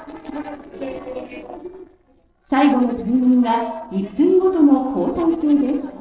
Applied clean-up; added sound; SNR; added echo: neural separator model SepFormer DNS4.